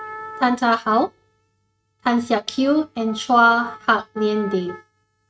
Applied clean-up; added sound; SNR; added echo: neural mask model RNNoise.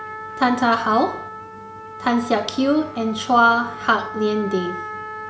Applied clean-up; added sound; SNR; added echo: none; Trumpet; 12 dB; none.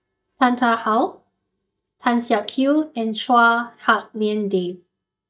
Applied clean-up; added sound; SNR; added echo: neural mask model DeepFilterNet 3.